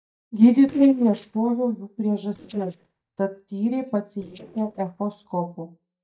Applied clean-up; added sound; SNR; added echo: neural mask model DeepFilterNet 3.